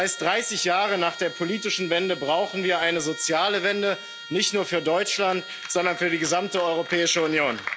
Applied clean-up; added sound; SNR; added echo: none; Trumpet; 14 dB; none.